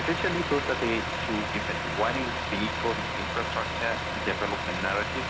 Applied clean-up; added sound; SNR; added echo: none; Truck; 0 dB; none.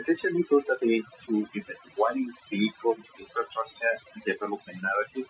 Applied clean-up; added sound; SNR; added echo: classical method Wiener filter.